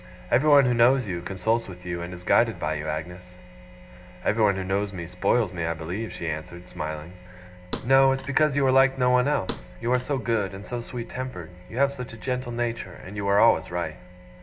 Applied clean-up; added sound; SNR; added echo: none; Thump, thud; 13 dB; reverberation time 0.2 s.